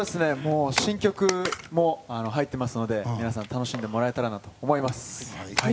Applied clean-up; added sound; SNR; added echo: none; Camera; 11 dB; none.